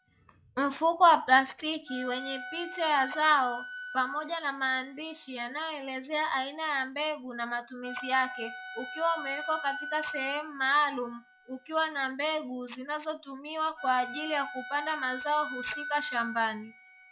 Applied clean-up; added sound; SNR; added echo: classical method log-MMSE.